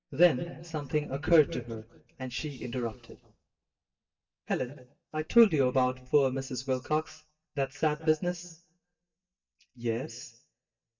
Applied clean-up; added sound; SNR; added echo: neural mask model DeepFilterNet 3.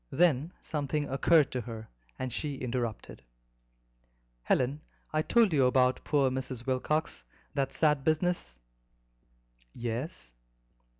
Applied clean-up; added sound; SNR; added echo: none; none; none; none.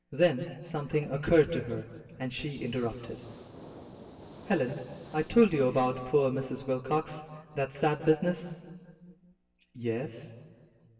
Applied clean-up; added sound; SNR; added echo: none; Hiss; 19 dB; reverberation time 2.0 s.